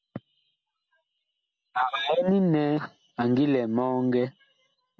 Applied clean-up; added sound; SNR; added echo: none; none; none; none.